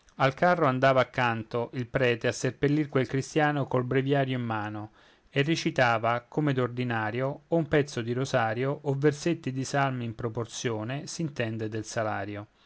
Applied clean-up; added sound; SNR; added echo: none; none; none; none.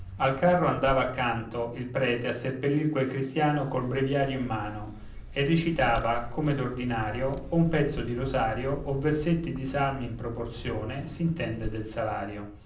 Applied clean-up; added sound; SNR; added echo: none; Vehicle; 12 dB; reverberation time 0.6 s.